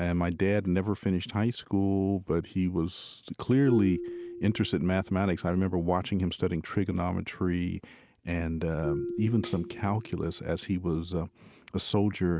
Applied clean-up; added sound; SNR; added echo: none; Tambourine + Marimba, xylophone; 14 dB; none.